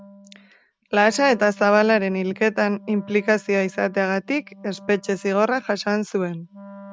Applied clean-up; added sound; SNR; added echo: neural mask model RNNoise.